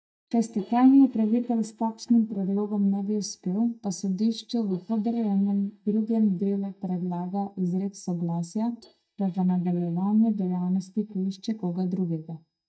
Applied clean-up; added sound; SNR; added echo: neural mask model DeepFilterNet 3.